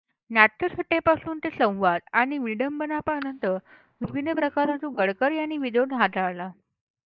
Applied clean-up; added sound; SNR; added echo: neural mask model DeepFilterNet 3.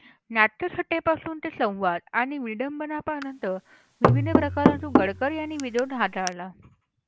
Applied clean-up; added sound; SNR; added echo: none; Knock / Wood + Tabla; -3 dB; none.